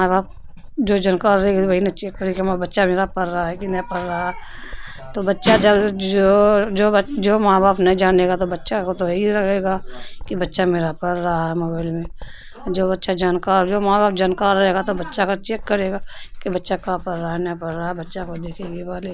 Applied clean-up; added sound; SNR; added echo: none; Writing; 14 dB; none.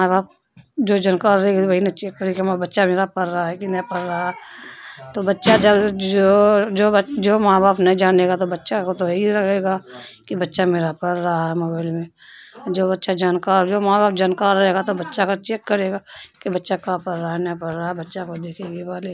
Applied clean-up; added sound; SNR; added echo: none; none; none; none.